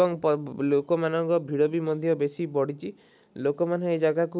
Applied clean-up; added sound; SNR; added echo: none; none; none; none.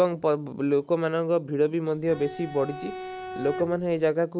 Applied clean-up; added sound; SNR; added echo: none; Bowed string instrument; 12 dB; none.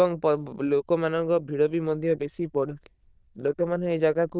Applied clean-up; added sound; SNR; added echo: neural diffusion model UNIVERSE++.